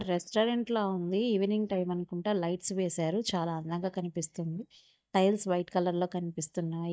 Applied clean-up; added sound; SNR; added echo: neural mask model DeepFilterNet 3.